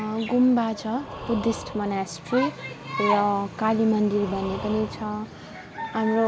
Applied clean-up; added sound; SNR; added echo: none; Breathing; 17 dB; none.